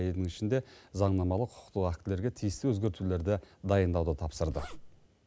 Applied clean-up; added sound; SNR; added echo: none; Zipper (clothing); 13 dB; none.